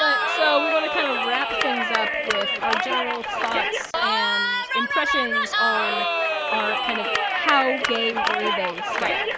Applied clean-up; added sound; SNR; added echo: none; Cheering; -4 dB; none.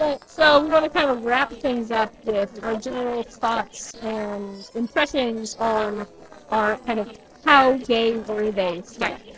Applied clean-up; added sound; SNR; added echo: neural separator model SepFormer DNS4.